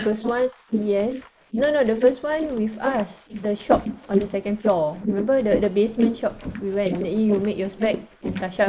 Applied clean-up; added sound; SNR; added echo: neural mask model Resemble Enhance denoiser.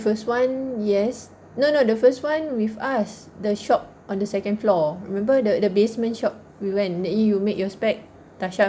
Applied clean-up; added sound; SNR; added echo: none; none; none; none.